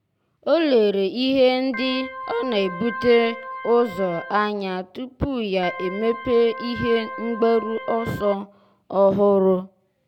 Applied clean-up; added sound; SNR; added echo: none; Organ; 11 dB; none.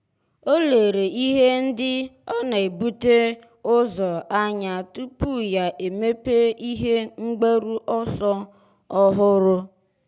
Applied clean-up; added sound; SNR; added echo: none; none; none; none.